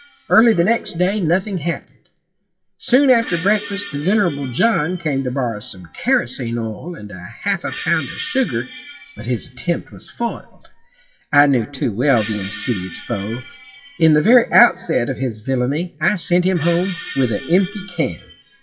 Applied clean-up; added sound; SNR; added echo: classical method WPE with log-MMSE.